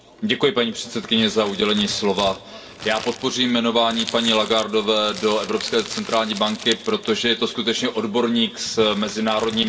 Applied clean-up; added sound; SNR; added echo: none; Crumpling, crinkling; 16 dB; reverberation time 1.5 s.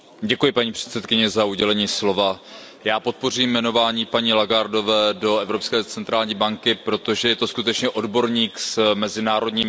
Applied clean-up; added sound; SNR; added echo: none; none; none; none.